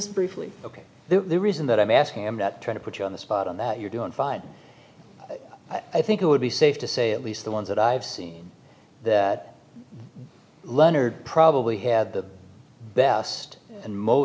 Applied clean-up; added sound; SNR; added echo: none; none; none; none.